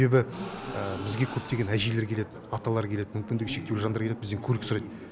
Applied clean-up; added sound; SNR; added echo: none; Crowd; 14 dB; none.